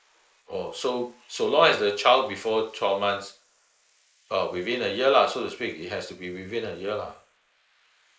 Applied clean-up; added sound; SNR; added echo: neural mask model Resemble Enhance denoiser.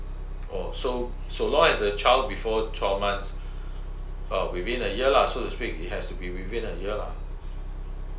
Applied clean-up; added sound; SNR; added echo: none; Engine; 5 dB; none.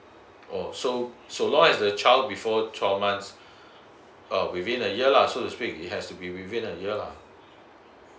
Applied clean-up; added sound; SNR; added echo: none; none; none; none.